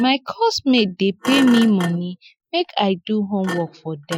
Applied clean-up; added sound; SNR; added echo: classical method Wiener filter.